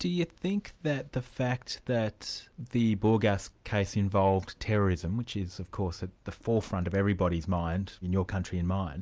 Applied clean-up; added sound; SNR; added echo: none; none; none; none.